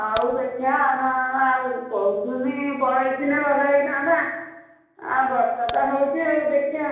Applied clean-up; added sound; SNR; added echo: none; Crack; 14 dB; reverberation time 1.0 s.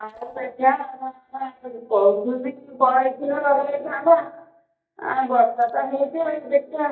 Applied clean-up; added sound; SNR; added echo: neural mask model DeepFilterNet 3.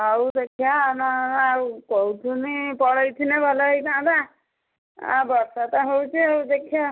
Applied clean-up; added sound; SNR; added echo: none; none; none; none.